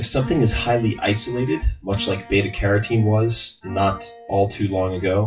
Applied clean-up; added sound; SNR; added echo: classical method WPE with log-MMSE.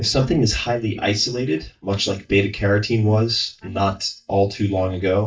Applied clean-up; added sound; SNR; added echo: neural mask model DeepFilterNet 3.